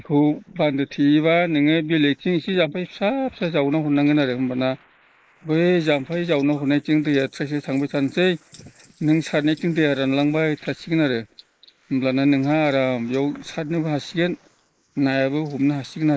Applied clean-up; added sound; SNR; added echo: neural mask model Resemble Enhance denoiser.